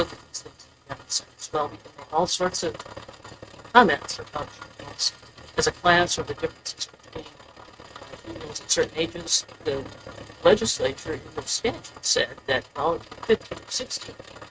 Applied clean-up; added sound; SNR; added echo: neural mask model RNNoise.